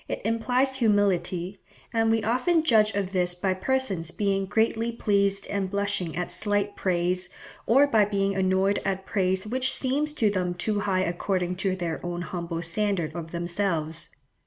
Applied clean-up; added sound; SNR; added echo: none; none; none; none.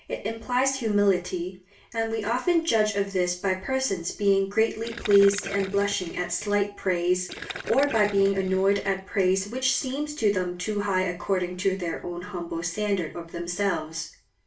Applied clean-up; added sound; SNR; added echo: none; Gurgling; 14 dB; reverberation time 0.3 s.